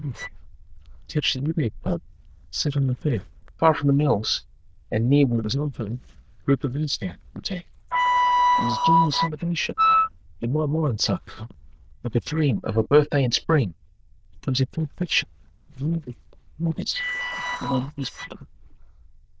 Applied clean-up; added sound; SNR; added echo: neural diffusion model UNIVERSE++.